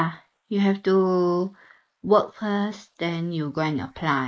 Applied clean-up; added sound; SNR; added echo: neural mask model Resemble Enhance denoiser.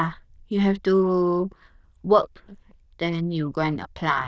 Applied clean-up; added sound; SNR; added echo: neural diffusion model UNIVERSE++.